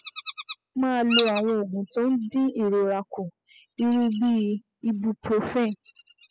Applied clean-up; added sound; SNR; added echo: classical method spectral subtraction.